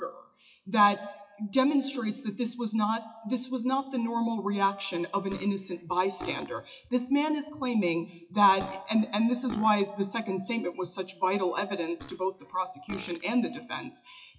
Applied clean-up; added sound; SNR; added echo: classical method WPE with log-MMSE.